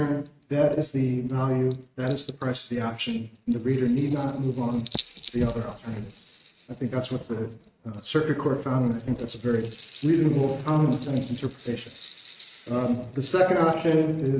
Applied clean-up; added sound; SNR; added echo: neural mask model RNNoise.